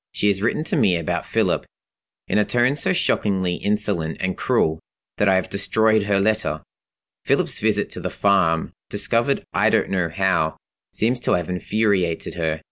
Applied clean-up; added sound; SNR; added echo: none; none; none; none.